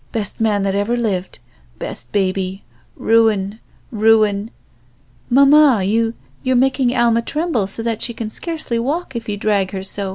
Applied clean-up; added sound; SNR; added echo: none; none; none; none.